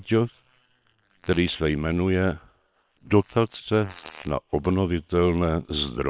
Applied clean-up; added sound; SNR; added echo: neural separator model SepFormer WHAM!.